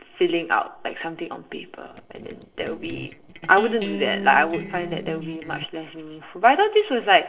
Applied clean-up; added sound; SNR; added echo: neural separator model SepFormer DNS4.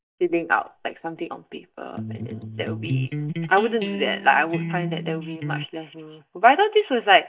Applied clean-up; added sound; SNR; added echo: neural mask model DeepFilterNet 3.